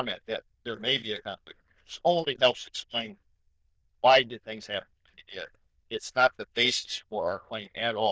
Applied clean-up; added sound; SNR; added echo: neural diffusion model UNIVERSE++.